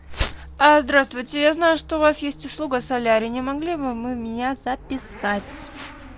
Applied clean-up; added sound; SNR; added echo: none; Motorcycle / Accelerating, revving, vroom; 20 dB; none.